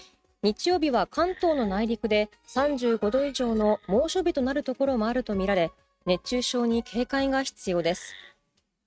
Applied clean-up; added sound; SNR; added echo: neural mask model RNNoise.